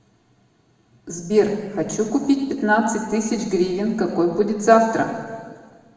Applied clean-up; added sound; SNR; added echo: none; none; none; reverberation time 1.6 s.